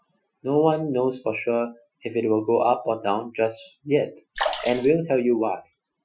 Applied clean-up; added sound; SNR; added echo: classical method Wiener filter.